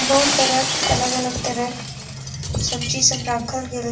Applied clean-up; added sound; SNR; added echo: none; Shatter; 3 dB; reverberation time 0.3 s.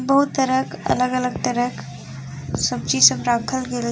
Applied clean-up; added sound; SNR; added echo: none; none; none; none.